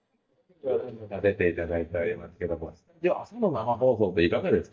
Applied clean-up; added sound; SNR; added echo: neural mask model DeepFilterNet 3.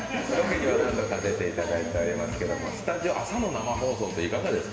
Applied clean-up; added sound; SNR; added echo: none; Sawing; 19 dB; reverberation time 2.5 s.